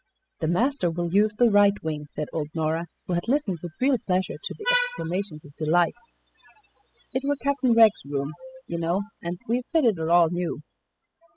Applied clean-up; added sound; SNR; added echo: classical method spectral subtraction.